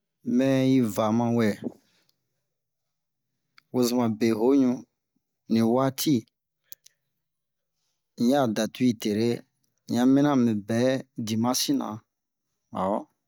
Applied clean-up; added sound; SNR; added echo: none; none; none; none.